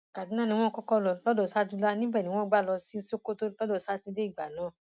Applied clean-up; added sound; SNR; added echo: none; none; none; none.